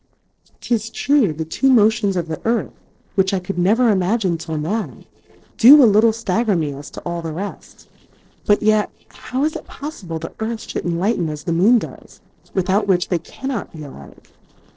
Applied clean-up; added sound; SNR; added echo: neural separator model SepFormer DNS4.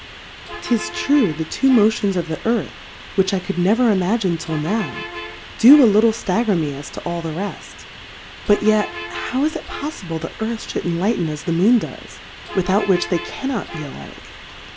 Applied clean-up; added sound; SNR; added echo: none; Bus; 14 dB; none.